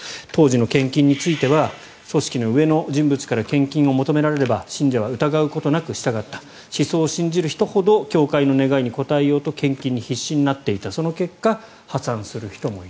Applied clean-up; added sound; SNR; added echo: none; none; none; none.